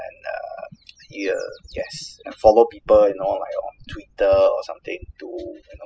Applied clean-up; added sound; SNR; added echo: classical method spectral subtraction.